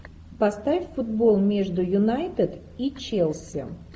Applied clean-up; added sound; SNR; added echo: none; none; none; none.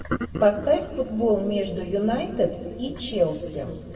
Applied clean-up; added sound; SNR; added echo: none; none; none; reverberation time 1.9 s.